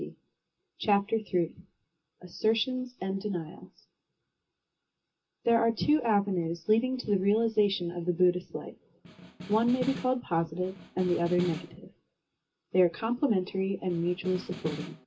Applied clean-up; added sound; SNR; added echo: none; Snare drum; 11 dB; reverberation time 0.2 s.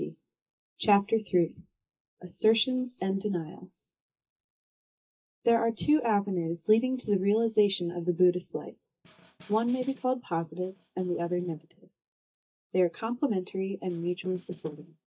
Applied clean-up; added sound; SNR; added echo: neural mask model DeepFilterNet 3.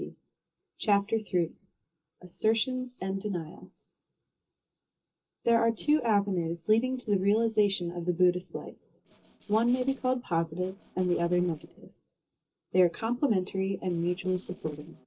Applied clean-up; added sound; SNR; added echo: neural separator model SepFormer DNS4.